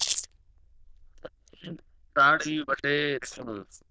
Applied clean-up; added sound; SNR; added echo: neural diffusion model UNIVERSE++.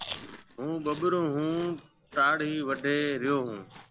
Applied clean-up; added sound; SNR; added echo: none; Chewing, mastication; 13 dB; none.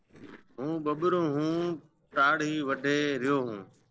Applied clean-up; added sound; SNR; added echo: neural separator model SepFormer DNS4.